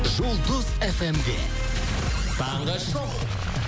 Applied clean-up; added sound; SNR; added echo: none; none; none; none.